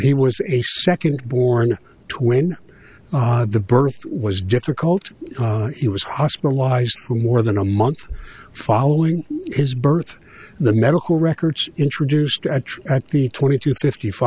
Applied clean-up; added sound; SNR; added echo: none; none; none; none.